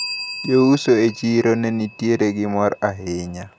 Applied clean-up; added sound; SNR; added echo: none; Bell; 16 dB; none.